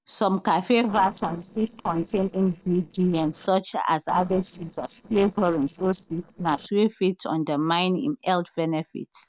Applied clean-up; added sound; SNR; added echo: neural separator model SepFormer DNS4.